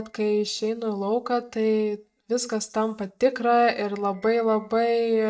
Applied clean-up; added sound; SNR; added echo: neural mask model DeepFilterNet 3.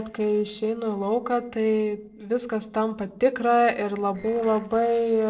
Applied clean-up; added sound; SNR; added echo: neural separator model SepFormer DNS4.